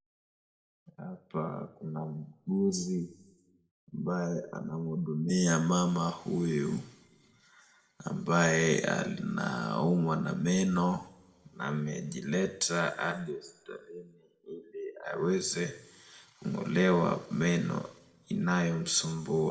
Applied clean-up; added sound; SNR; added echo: none; none; none; reverberation time 0.7 s.